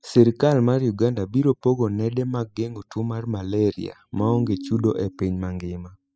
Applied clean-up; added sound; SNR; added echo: classical method spectral subtraction.